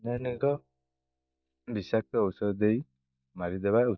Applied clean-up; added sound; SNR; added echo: neural mask model DeepFilterNet 3.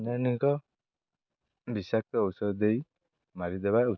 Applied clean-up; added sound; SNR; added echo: none; none; none; none.